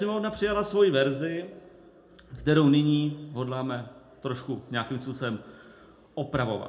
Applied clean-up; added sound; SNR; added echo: none; none; none; reverberation time 0.3 s.